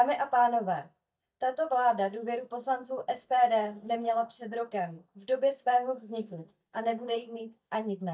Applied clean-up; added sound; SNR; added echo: neural mask model DeepFilterNet 3.